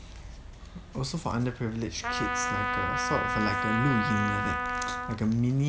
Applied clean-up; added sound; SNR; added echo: none; Trumpet; 0 dB; none.